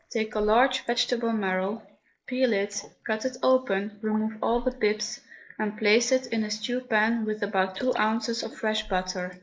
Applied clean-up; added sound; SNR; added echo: neural mask model Resemble Enhance denoiser.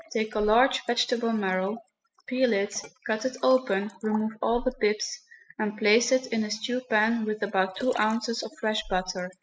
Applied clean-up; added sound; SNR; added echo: classical method spectral subtraction.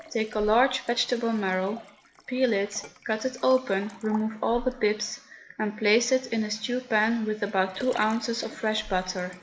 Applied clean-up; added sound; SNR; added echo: none; Liquid; 20 dB; none.